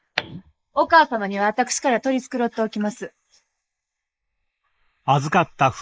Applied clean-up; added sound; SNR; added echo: neural mask model Resemble Enhance denoiser.